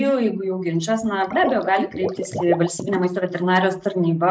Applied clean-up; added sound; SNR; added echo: neural mask model Resemble Enhance denoiser.